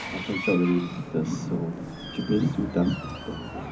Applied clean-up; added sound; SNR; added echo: none; Door; 9 dB; reverberation time 0.3 s.